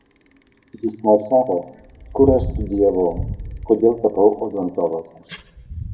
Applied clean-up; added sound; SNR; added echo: none; Bicycle; 12 dB; reverberation time 0.6 s.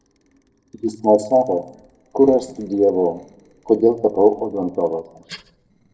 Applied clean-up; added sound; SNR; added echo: neural separator model SepFormer DNS4.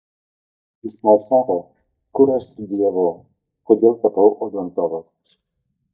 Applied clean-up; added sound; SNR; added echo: neural mask model DeepFilterNet 3.